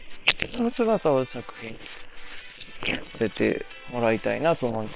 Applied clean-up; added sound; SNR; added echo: neural separator model SepFormer WHAM!.